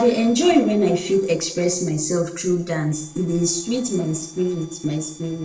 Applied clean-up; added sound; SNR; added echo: neural separator model SepFormer DNS4.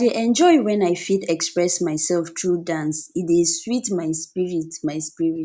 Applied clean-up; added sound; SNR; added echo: none; none; none; none.